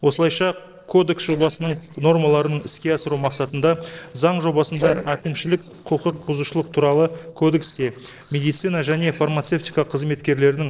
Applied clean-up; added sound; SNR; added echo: neural separator model SepFormer DNS4.